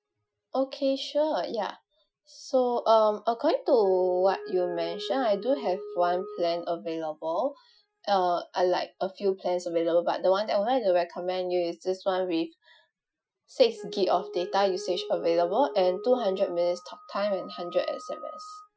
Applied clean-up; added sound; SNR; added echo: classical method Wiener filter.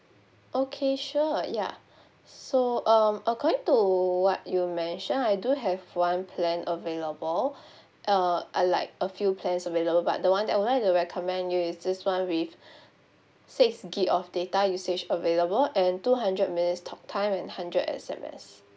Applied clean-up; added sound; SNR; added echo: none; none; none; none.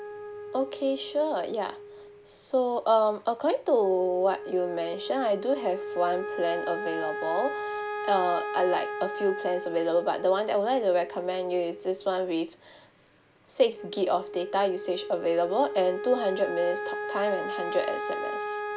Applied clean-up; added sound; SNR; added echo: none; Wind instrument, woodwind instrument; 8 dB; none.